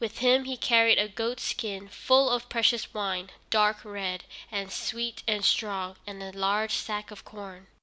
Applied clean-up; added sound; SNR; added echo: none; none; none; none.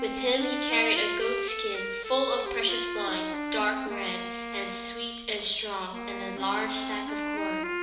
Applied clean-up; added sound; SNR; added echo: none; Wind instrument, woodwind instrument; 3 dB; reverberation time 1.0 s.